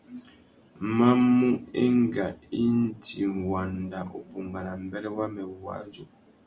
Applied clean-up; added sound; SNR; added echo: none; none; none; none.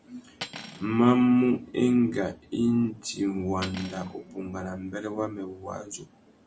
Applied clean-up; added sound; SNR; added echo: none; Cutlery, silverware; 19 dB; none.